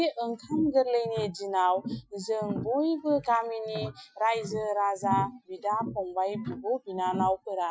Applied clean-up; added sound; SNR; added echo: classical method Wiener filter.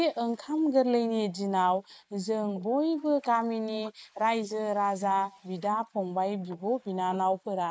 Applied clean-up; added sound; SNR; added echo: neural mask model Resemble Enhance denoiser.